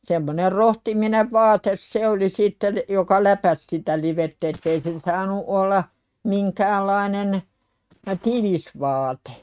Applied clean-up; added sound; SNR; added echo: neural mask model RNNoise.